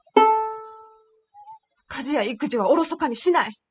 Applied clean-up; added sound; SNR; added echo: classical method spectral subtraction.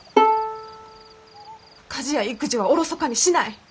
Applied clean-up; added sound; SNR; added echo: none; Bowed string instrument; 0 dB; none.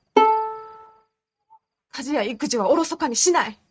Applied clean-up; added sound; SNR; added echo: neural mask model RNNoise.